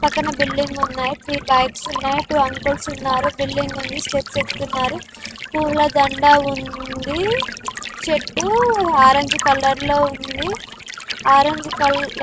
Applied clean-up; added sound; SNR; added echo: neural mask model RNNoise.